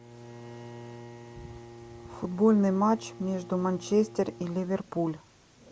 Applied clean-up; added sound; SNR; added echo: none; Bowed string instrument; 17 dB; none.